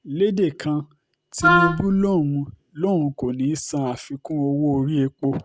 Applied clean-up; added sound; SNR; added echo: none; Wind instrument, woodwind instrument; -2 dB; none.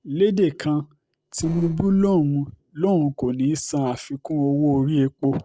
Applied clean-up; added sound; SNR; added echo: neural separator model SepFormer DNS4.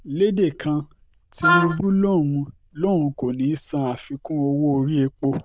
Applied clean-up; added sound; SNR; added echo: neural diffusion model UNIVERSE++.